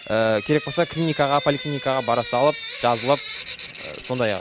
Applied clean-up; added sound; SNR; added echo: none; Drip / Sink (filling or washing); 12 dB; none.